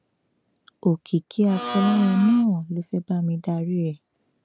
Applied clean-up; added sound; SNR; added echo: none; Domestic sounds, home sounds; 6 dB; none.